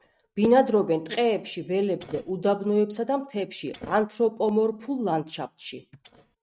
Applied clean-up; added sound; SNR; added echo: neural mask model RNNoise.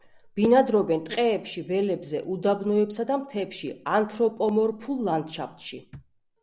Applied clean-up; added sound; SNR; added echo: none; none; none; none.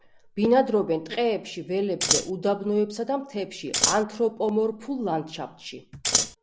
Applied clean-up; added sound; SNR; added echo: none; Scissors; -3 dB; none.